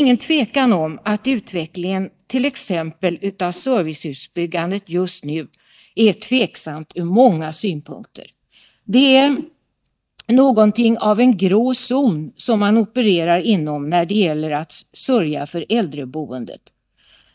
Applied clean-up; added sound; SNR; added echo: neural mask model DeepFilterNet 3.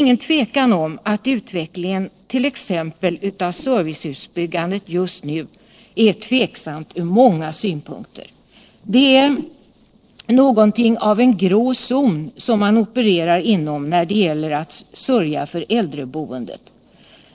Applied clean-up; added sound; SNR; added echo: neural separator model SepFormer DNS4.